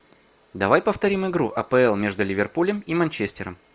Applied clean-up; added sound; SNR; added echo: none; none; none; none.